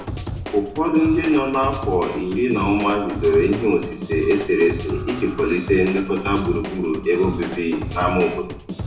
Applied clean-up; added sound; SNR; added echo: none; Drum / Drum kit; 9 dB; reverberation time 0.6 s.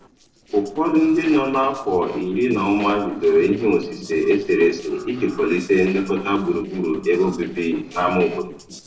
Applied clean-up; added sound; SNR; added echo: neural separator model SepFormer DNS4.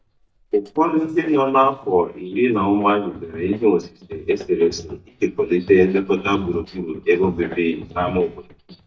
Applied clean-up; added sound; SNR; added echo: neural mask model DeepFilterNet 3.